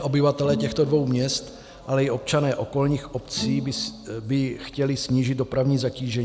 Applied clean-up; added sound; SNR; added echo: none; Bowed string instrument; 13 dB; none.